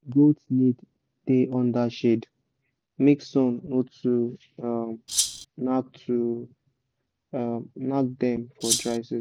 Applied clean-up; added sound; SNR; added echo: none; Rattle (instrument); 1 dB; none.